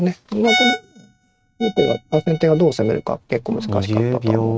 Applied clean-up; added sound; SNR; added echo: neural mask model RNNoise.